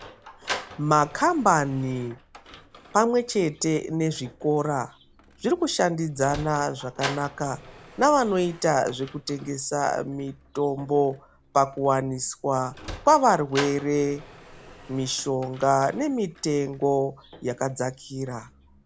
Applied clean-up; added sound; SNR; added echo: none; Sliding door; 17 dB; none.